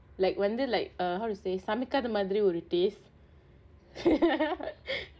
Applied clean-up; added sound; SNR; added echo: none; none; none; none.